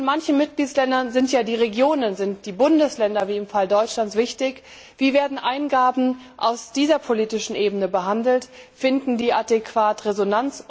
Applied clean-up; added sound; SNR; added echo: none; none; none; none.